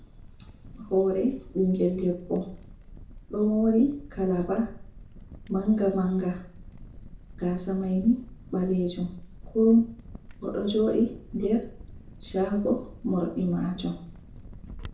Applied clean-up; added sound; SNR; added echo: none; Crackle; 17 dB; reverberation time 0.6 s.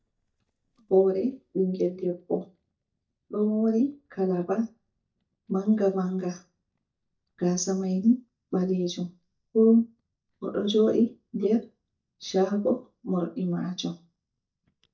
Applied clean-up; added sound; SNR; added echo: neural mask model DeepFilterNet 3.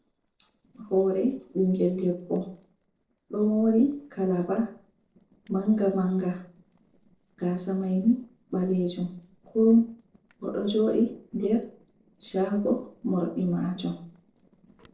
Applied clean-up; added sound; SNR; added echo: neural separator model SepFormer DNS4.